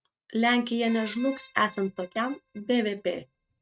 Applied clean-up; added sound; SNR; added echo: neural mask model RNNoise.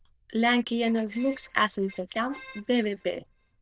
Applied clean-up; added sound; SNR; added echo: neural diffusion model UNIVERSE++.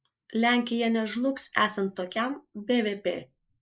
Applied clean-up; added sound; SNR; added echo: neural mask model Resemble Enhance denoiser.